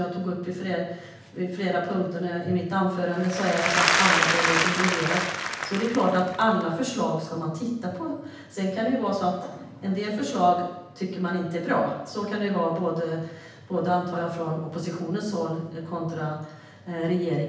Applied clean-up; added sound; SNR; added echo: none; Applause / Crowd; -1 dB; reverberation time 0.9 s.